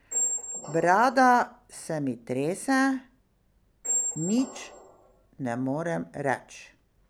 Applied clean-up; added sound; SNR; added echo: none; Squeak; 7 dB; none.